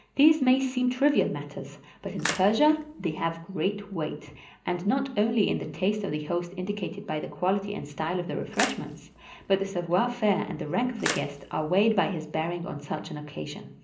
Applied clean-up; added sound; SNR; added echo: none; Splash, splatter; 10 dB; reverberation time 0.5 s.